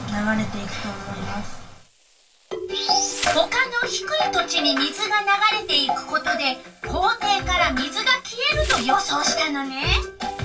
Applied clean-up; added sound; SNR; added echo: none; Insect; 17 dB; reverberation time 0.2 s.